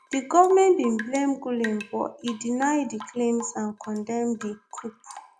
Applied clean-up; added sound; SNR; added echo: none; Drip / Rain; 18 dB; none.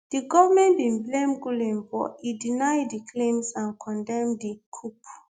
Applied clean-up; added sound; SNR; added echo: none; none; none; none.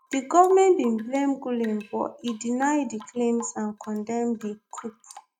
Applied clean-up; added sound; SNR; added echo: neural mask model RNNoise.